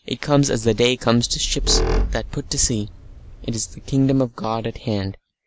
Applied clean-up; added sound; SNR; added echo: none; Squeak; 4 dB; none.